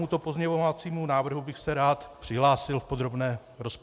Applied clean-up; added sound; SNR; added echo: none; none; none; none.